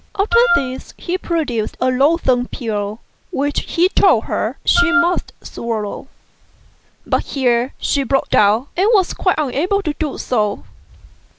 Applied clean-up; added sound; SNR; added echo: none; Wind instrument, woodwind instrument; 1 dB; none.